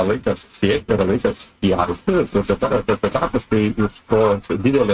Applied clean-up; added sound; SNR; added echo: neural mask model RNNoise.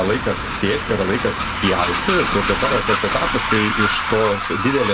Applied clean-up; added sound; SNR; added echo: none; Train; 1 dB; none.